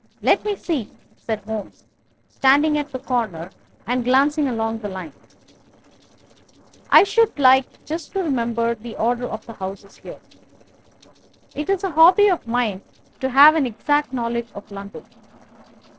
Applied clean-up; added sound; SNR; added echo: neural separator model SepFormer DNS4.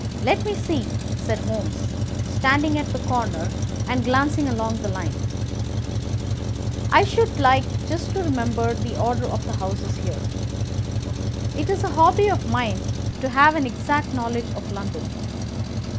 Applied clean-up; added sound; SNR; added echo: none; Truck; 1 dB; none.